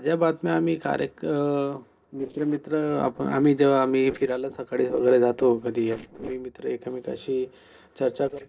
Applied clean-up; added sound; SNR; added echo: neural separator model SepFormer DNS4.